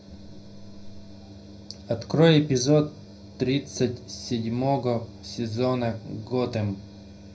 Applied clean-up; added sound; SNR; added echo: none; none; none; reverberation time 0.4 s.